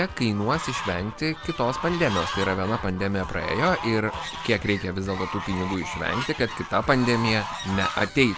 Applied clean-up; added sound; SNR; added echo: none; Fowl; 9 dB; none.